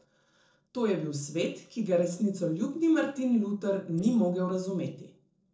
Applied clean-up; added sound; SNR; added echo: neural separator model SepFormer DNS4.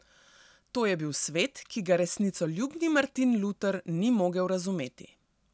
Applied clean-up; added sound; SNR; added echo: none; none; none; none.